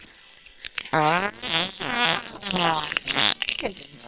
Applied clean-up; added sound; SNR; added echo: neural separator model SepFormer WHAM!.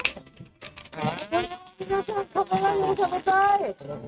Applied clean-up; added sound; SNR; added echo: neural mask model RNNoise.